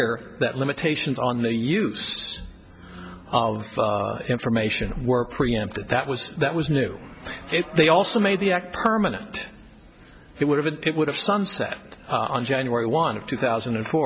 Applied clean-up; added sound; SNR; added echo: none; Livestock, farm animals, working animals; 19 dB; none.